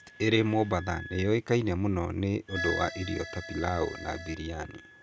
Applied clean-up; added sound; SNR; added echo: none; Wind instrument, woodwind instrument + Accordion; 12 dB; none.